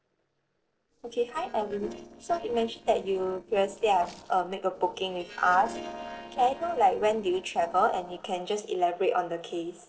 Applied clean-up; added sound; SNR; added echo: neural separator model SepFormer DNS4.